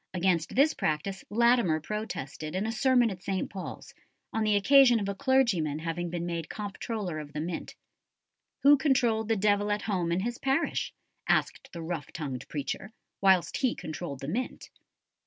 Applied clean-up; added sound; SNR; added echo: none; none; none; none.